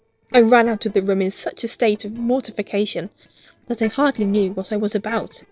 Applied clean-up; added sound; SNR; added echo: neural separator model SepFormer DNS4.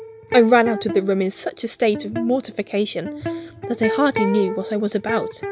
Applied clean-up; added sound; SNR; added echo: none; Electric guitar; 8 dB; none.